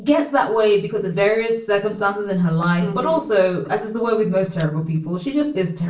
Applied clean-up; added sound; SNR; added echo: neural separator model SepFormer DNS4.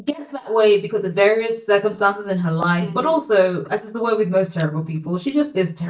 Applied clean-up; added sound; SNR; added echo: neural mask model DeepFilterNet 3.